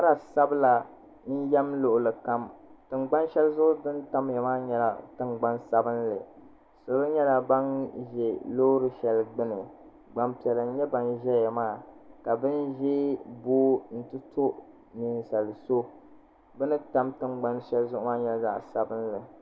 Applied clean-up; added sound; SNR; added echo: none; none; none; none.